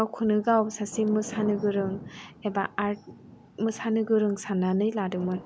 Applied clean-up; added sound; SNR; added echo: none; Thunder / Rain; 16 dB; none.